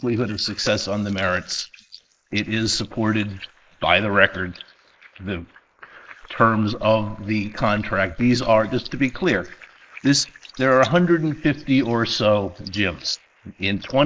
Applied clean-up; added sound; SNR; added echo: neural mask model Resemble Enhance denoiser.